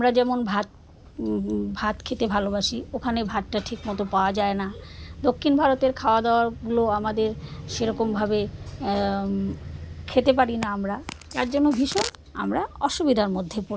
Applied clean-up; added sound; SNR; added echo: none; none; none; none.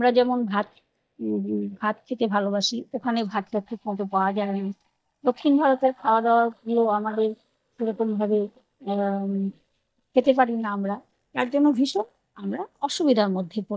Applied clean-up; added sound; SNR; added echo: neural mask model DeepFilterNet 3.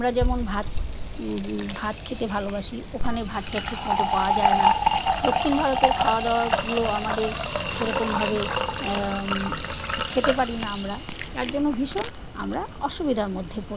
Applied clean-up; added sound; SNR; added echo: none; Fill (with liquid); -1 dB; none.